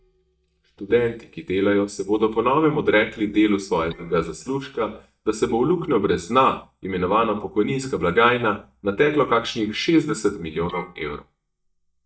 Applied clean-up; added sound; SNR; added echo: neural mask model DeepFilterNet 3.